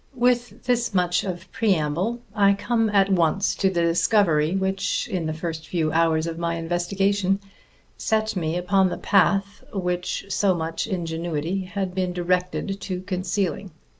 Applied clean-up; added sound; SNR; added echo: none; none; none; none.